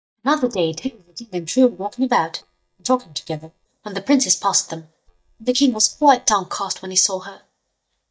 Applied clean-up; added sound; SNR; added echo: neural mask model DeepFilterNet 3.